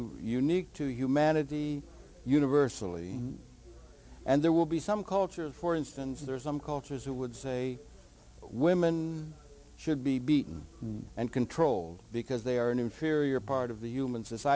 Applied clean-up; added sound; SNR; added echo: none; none; none; none.